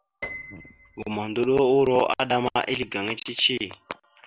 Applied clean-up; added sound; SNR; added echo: none; Piano; 19 dB; none.